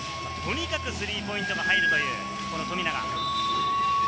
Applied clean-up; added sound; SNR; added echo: none; Wind instrument, woodwind instrument; -2 dB; none.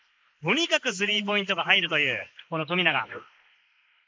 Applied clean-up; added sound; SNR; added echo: neural mask model Resemble Enhance denoiser.